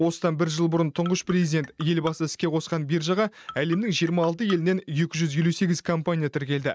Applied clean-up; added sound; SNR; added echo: neural mask model RNNoise.